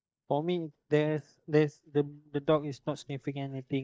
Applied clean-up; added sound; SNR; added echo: neural mask model DeepFilterNet 3.